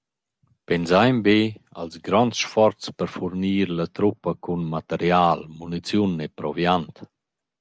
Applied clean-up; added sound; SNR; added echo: none; none; none; none.